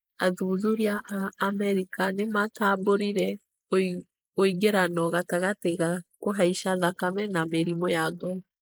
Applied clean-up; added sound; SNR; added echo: neural mask model Resemble Enhance denoiser.